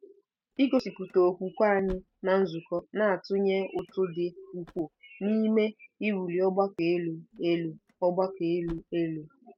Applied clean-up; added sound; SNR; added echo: neural mask model RNNoise.